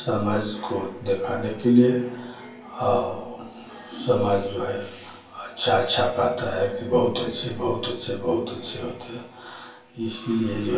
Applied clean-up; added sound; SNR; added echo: none; none; none; reverberation time 0.2 s.